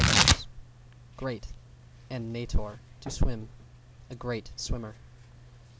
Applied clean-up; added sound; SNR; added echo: none; Tearing; -1 dB; none.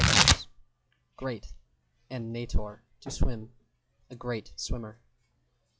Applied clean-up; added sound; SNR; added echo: classical method log-MMSE.